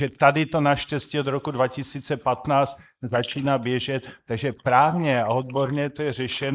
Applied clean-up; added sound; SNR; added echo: neural mask model Resemble Enhance denoiser.